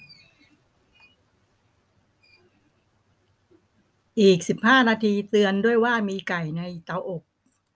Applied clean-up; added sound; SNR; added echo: none; none; none; none.